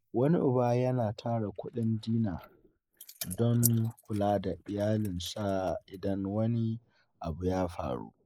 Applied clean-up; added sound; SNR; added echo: neural mask model Resemble Enhance denoiser.